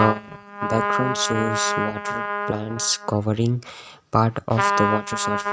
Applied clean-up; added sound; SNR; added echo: neural mask model RNNoise.